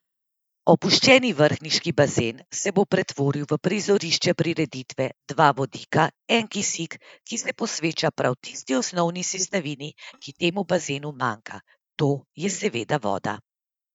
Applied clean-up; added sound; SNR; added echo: neural mask model DeepFilterNet 3.